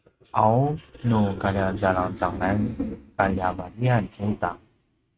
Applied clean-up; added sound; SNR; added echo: neural mask model RNNoise.